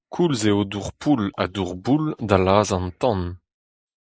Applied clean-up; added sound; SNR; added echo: neural mask model Resemble Enhance denoiser.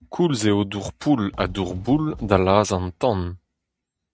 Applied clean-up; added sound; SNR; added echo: neural mask model RNNoise.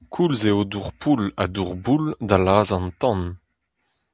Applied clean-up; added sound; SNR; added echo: none; none; none; none.